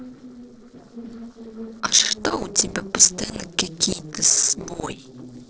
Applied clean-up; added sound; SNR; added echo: neural separator model SepFormer DNS4.